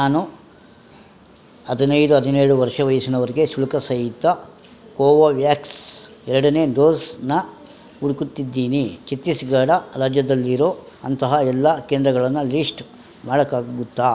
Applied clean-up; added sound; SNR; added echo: none; none; none; none.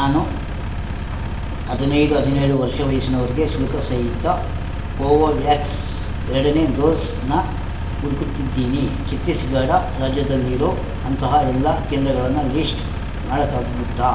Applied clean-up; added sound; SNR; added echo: none; Engine; 3 dB; reverberation time 0.8 s.